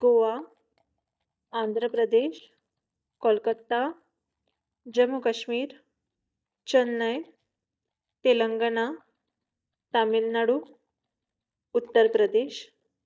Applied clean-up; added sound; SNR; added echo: neural mask model DeepFilterNet 3.